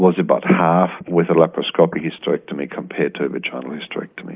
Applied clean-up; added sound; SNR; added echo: neural mask model Resemble Enhance denoiser.